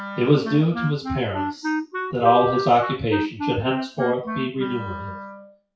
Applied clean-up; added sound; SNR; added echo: classical method WPE with log-MMSE.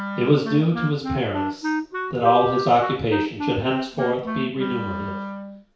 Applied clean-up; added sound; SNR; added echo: none; Wind instrument, woodwind instrument; 5 dB; reverberation time 0.6 s.